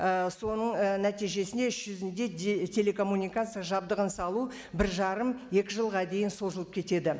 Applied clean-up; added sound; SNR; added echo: none; none; none; none.